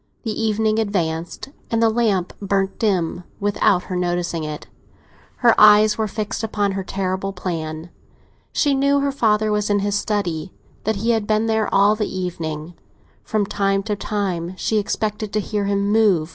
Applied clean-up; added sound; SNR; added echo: none; none; none; none.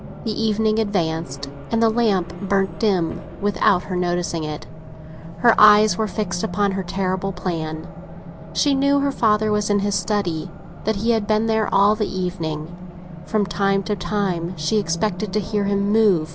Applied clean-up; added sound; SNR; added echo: none; Race car, auto racing; 12 dB; none.